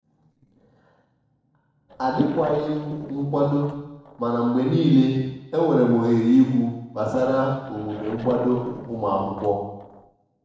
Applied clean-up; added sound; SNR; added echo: neural separator model SepFormer DNS4.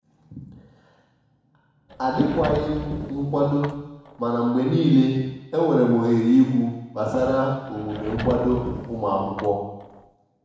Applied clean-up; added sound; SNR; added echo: none; Sliding door / Wood; 11 dB; reverberation time 1.1 s.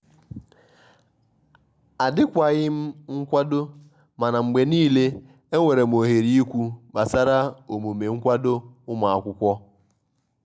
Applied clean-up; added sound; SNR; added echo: none; none; none; none.